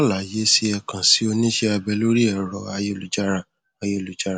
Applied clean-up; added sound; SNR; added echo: none; none; none; none.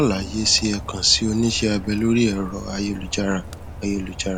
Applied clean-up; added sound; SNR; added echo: none; Rain; 13 dB; none.